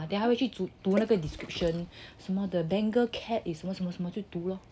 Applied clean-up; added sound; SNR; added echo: none; Water / Splash, splatter; 14 dB; none.